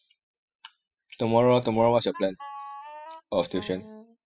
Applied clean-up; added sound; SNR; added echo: classical method spectral subtraction.